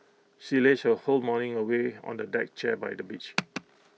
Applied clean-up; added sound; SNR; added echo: none; none; none; none.